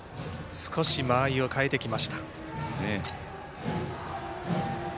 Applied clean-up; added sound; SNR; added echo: none; Shatter; 20 dB; none.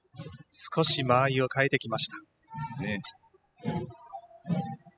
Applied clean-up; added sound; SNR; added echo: classical method spectral subtraction.